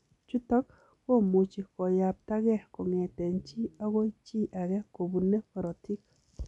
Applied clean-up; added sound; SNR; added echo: none; none; none; none.